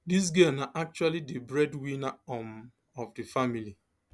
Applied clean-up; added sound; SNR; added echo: none; none; none; none.